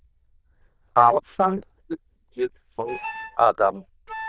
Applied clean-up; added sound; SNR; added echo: neural diffusion model UNIVERSE++.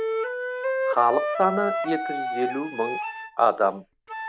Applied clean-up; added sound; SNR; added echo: none; Wind instrument, woodwind instrument; 3 dB; none.